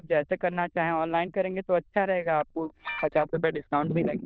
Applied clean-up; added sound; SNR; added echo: neural diffusion model UNIVERSE++.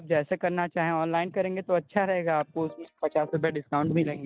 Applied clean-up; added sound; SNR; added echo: neural mask model DeepFilterNet 3.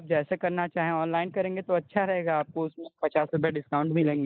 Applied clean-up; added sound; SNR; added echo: neural mask model Resemble Enhance denoiser.